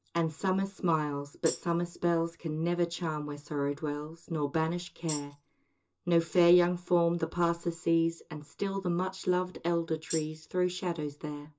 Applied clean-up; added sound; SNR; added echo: none; Tambourine; 11 dB; reverberation time 0.2 s.